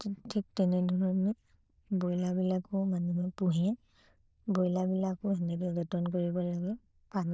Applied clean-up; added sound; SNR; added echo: neural diffusion model UNIVERSE++.